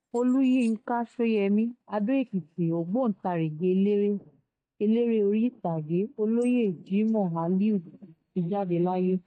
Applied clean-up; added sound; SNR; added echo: neural mask model DeepFilterNet 3.